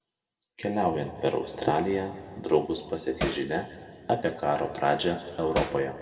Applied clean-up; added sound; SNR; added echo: none; Hammer; 5 dB; reverberation time 1.8 s.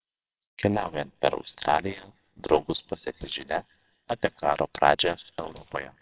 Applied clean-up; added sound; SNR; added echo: neural separator model SepFormer WHAMR!.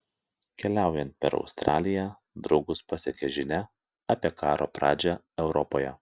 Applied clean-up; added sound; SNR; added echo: none; none; none; none.